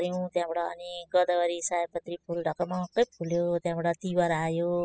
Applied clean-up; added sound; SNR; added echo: classical method spectral subtraction.